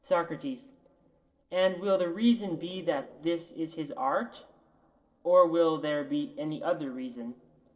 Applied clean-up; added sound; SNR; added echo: neural separator model SepFormer DNS4.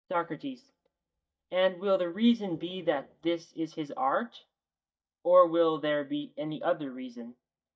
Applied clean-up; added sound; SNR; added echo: neural mask model DeepFilterNet 3.